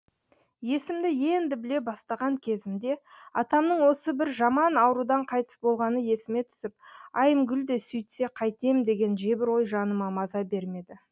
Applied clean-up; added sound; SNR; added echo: none; none; none; none.